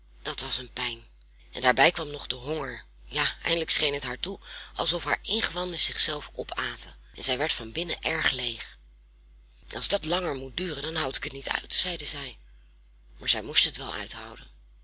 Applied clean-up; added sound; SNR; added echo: none; none; none; none.